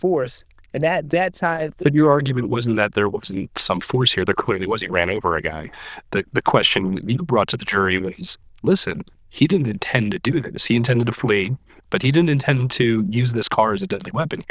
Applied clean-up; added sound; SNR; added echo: neural diffusion model UNIVERSE++.